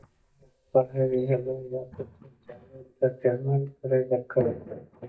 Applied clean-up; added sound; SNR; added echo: neural mask model DeepFilterNet 3.